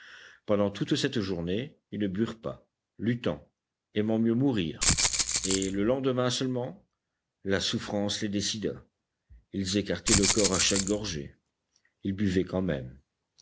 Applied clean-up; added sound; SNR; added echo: none; Rattle (instrument); -3 dB; none.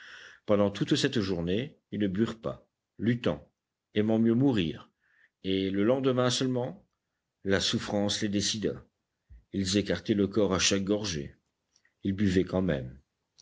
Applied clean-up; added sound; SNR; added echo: none; none; none; none.